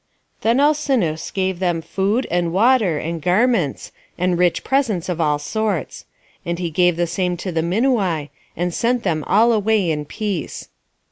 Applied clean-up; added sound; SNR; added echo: none; none; none; none.